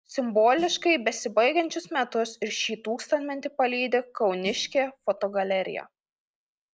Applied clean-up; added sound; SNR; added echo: neural separator model SepFormer DNS4.